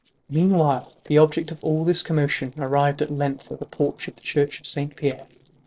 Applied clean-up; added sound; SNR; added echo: neural separator model SepFormer DNS4.